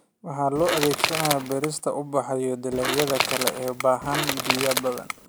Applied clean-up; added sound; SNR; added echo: none; Crushing / Wood; 2 dB; none.